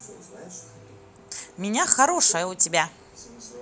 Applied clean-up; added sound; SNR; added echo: none; none; none; none.